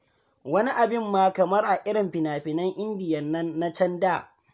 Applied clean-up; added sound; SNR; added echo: none; none; none; none.